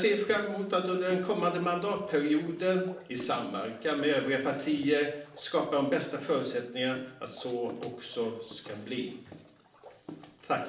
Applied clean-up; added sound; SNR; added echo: none; Bathtub (filling or washing) / Water / Splash, splatter; 20 dB; reverberation time 0.6 s.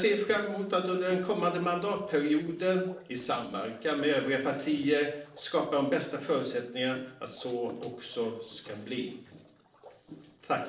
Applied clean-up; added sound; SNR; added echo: neural separator model SepFormer DNS4.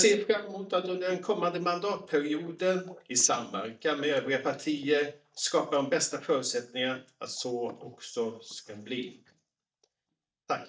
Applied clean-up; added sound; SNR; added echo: neural mask model DeepFilterNet 3.